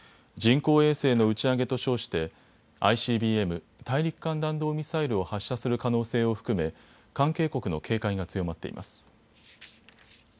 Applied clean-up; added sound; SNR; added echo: none; none; none; none.